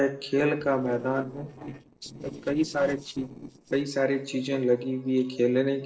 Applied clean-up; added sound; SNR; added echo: neural separator model SepFormer DNS4.